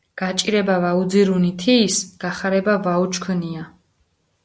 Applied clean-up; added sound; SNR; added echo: none; none; none; none.